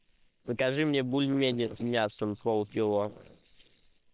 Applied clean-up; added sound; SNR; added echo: neural separator model SepFormer WHAM!.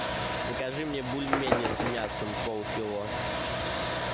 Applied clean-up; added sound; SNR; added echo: none; Bird; 2 dB; none.